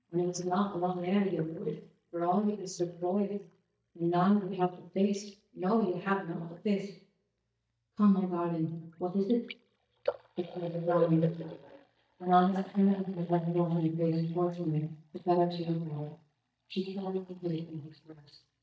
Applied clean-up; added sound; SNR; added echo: neural mask model DeepFilterNet 3.